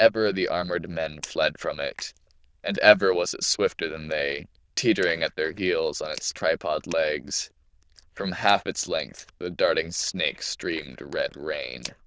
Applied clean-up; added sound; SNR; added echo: neural diffusion model UNIVERSE++.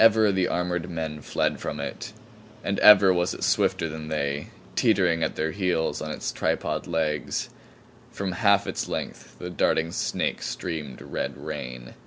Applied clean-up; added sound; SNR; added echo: none; none; none; none.